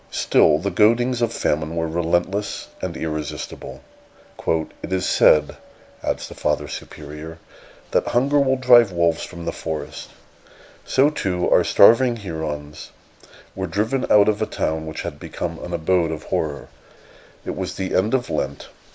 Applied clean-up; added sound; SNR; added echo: none; none; none; none.